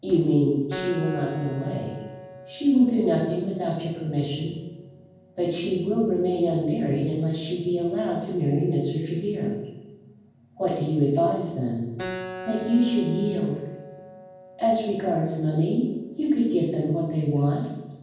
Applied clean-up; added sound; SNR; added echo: none; Keyboard (musical); 18 dB; reverberation time 1.2 s.